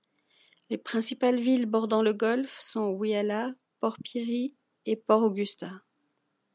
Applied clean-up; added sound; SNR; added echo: none; none; none; none.